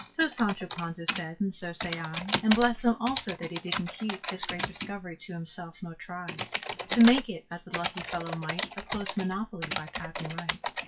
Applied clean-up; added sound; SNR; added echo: classical method WPE with log-MMSE.